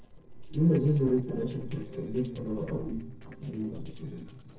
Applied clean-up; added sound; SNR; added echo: neural separator model SepFormer DNS4.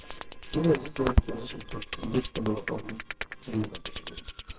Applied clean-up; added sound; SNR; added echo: neural separator model SepFormer WHAMR!.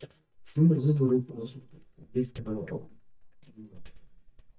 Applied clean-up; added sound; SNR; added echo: neural mask model DeepFilterNet 3.